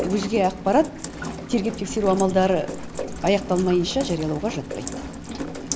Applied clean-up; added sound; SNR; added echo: none; Rain; 8 dB; none.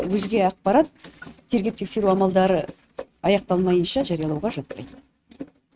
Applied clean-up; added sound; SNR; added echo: neural mask model RNNoise.